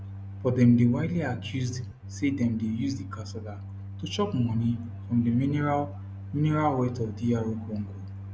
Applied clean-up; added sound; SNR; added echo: none; Organ; 11 dB; none.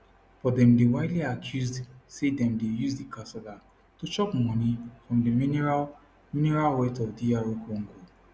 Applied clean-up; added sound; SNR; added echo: none; none; none; none.